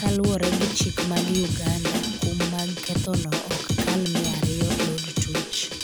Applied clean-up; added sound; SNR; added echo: none; Drum kit; -2 dB; none.